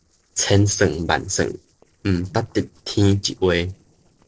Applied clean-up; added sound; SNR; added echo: neural separator model SepFormer DNS4.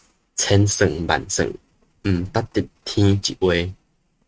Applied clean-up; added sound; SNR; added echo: neural mask model RNNoise.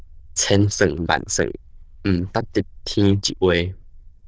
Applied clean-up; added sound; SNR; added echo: neural diffusion model UNIVERSE++.